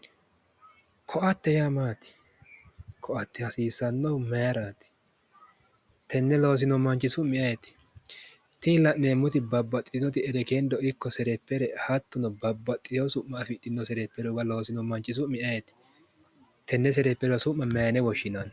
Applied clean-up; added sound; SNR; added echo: none; none; none; none.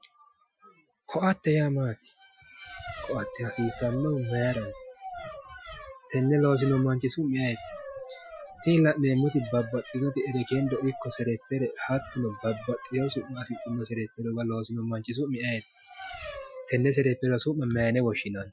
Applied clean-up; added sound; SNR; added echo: classical method Wiener filter.